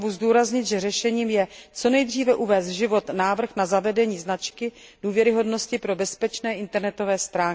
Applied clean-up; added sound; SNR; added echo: none; none; none; none.